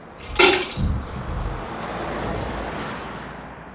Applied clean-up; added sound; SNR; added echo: none; Car passing by / Traffic noise, roadway noise / Engine; 6 dB; reverberation time 0.3 s.